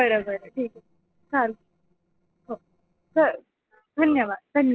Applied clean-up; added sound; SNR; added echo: neural separator model SepFormer DNS4.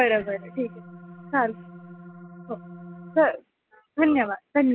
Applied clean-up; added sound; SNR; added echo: none; Organ; 17 dB; none.